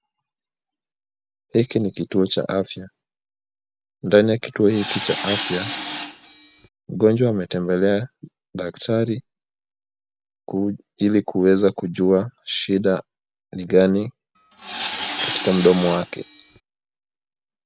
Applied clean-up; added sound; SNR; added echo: none; Tools; 4 dB; none.